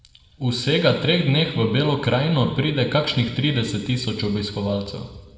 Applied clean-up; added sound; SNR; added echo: none; none; none; reverberation time 1.1 s.